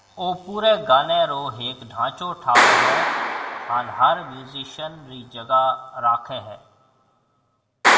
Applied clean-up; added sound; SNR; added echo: none; Clapping; 1 dB; reverberation time 0.7 s.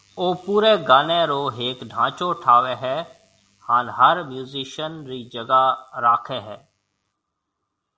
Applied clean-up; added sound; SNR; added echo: none; none; none; none.